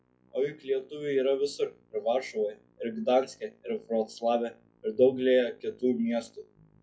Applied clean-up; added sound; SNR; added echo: classical method WPE with log-MMSE.